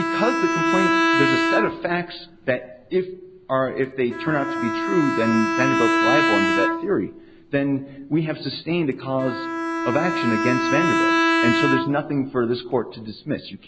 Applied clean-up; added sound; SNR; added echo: none; Bowed string instrument; -1 dB; none.